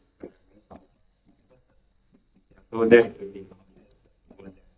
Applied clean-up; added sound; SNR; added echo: neural mask model DeepFilterNet 3.